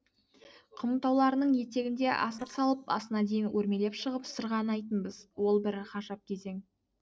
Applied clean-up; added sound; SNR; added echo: neural separator model SepFormer DNS4.